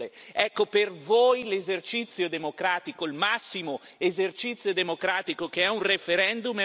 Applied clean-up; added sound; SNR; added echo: none; none; none; none.